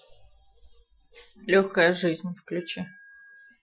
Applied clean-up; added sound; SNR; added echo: classical method Wiener filter.